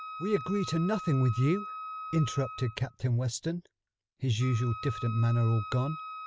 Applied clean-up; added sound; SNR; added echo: none; Wind instrument, woodwind instrument; 12 dB; none.